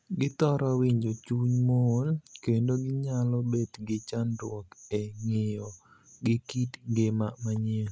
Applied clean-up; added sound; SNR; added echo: none; none; none; none.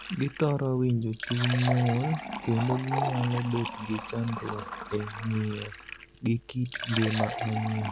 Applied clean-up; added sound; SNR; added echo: none; Fill (with liquid); 7 dB; none.